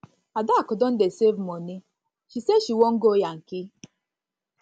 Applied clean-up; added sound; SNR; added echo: none; none; none; none.